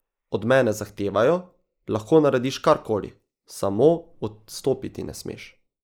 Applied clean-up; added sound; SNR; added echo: neural mask model Resemble Enhance denoiser.